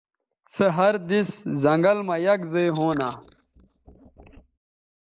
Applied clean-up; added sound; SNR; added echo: neural mask model Resemble Enhance denoiser.